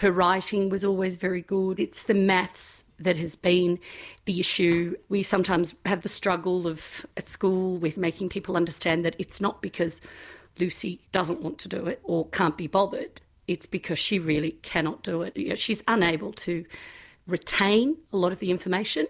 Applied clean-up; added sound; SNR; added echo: none; none; none; none.